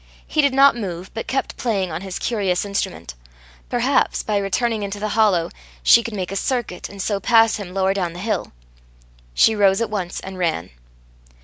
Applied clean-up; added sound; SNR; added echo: none; none; none; none.